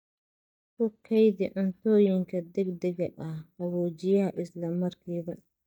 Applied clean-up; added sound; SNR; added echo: neural mask model DeepFilterNet 3.